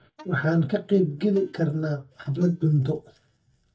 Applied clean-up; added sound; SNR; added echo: neural mask model DeepFilterNet 3.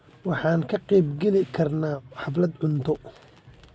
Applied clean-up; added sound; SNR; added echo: none; none; none; none.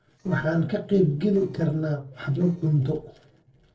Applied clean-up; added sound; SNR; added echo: neural separator model SepFormer DNS4.